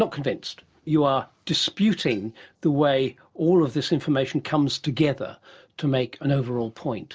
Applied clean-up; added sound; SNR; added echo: neural separator model SepFormer DNS4.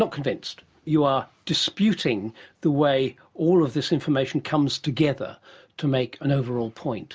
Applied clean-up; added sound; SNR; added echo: none; none; none; none.